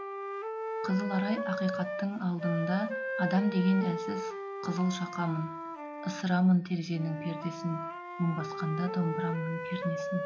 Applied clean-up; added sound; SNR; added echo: none; Wind instrument, woodwind instrument; 6 dB; none.